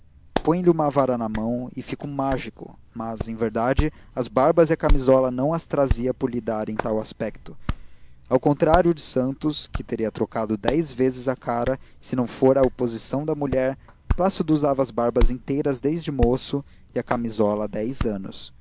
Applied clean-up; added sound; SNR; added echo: none; Hands; 7 dB; none.